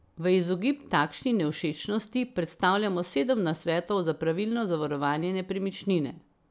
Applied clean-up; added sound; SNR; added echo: none; none; none; none.